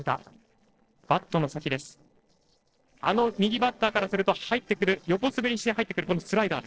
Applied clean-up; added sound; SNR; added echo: neural separator model SepFormer DNS4.